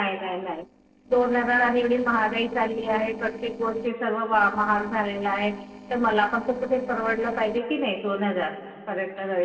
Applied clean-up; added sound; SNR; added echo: neural separator model SepFormer DNS4.